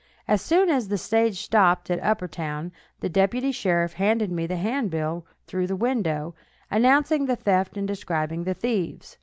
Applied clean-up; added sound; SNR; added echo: none; none; none; none.